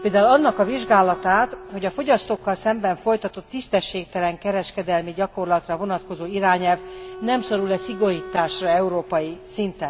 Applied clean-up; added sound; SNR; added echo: none; Wind instrument, woodwind instrument; 17 dB; none.